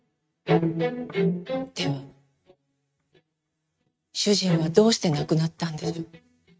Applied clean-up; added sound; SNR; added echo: neural mask model RNNoise.